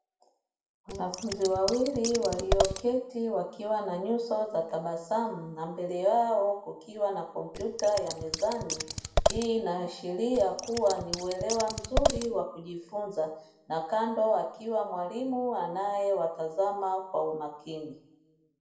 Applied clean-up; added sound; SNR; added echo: none; Scissors; 2 dB; reverberation time 0.6 s.